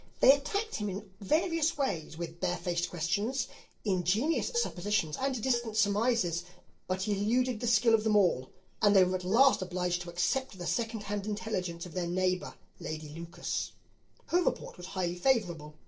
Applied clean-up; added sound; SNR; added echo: neural separator model SepFormer DNS4.